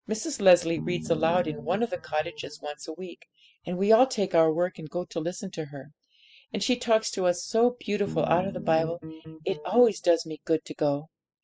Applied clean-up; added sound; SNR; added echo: classical method spectral subtraction.